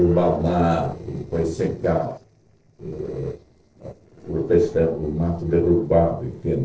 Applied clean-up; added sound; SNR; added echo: neural separator model SepFormer DNS4.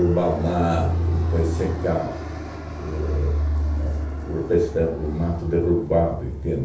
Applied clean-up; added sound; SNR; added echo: none; Fixed-wing aircraft, airplane; 2 dB; reverberation time 0.3 s.